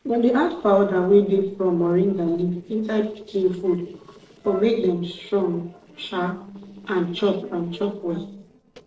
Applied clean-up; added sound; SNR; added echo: neural separator model SepFormer DNS4.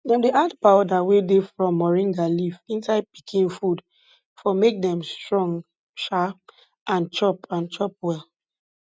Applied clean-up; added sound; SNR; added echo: none; none; none; none.